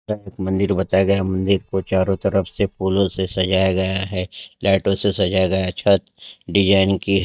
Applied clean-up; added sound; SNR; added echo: neural mask model DeepFilterNet 3.